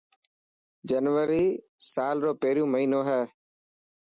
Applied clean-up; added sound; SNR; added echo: none; none; none; none.